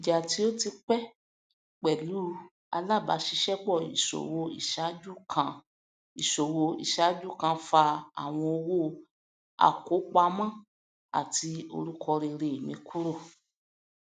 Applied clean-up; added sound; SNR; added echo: none; none; none; none.